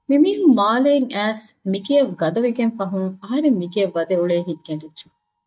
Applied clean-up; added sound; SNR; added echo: neural mask model DeepFilterNet 3.